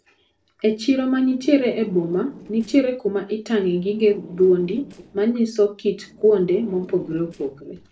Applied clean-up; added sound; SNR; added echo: neural separator model SepFormer DNS4.